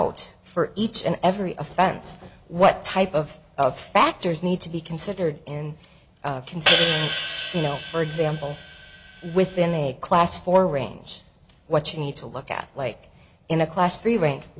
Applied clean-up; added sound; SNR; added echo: none; Hi-hat; -1 dB; none.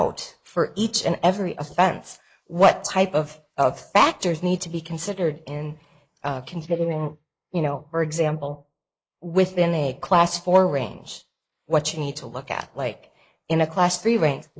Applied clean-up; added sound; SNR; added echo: neural mask model Resemble Enhance denoiser.